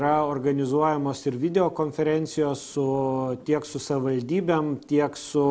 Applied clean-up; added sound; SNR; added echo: none; none; none; none.